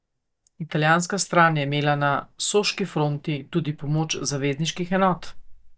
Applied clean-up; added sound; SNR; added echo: neural mask model DeepFilterNet 3.